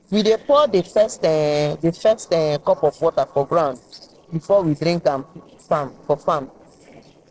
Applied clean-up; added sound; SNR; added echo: neural separator model SepFormer DNS4.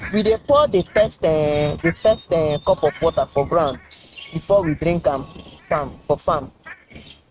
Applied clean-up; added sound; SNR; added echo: neural mask model RNNoise.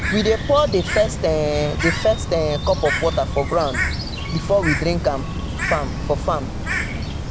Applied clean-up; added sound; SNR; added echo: none; Bird; 3 dB; none.